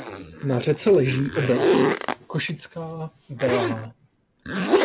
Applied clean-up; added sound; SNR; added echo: none; Zipper (clothing); 0 dB; none.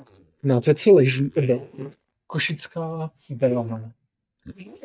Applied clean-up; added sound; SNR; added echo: neural mask model DeepFilterNet 3.